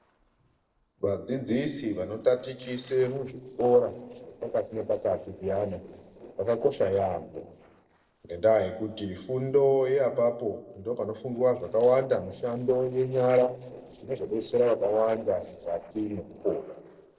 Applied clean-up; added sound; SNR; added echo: neural separator model SepFormer DNS4.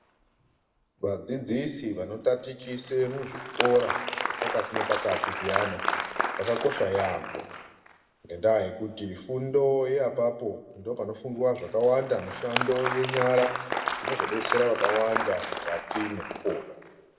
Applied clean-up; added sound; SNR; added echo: none; Applause; 5 dB; reverberation time 1.2 s.